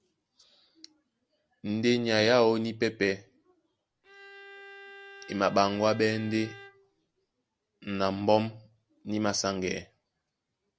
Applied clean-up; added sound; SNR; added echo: none; Bowed string instrument; 18 dB; none.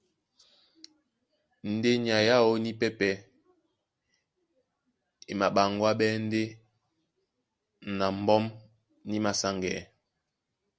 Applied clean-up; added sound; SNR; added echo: none; none; none; none.